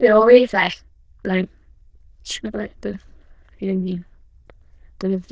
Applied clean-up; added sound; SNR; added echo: neural diffusion model UNIVERSE++.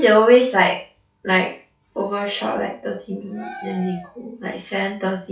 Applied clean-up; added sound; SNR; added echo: classical method log-MMSE.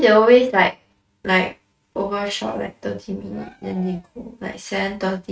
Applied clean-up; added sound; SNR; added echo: neural mask model RNNoise.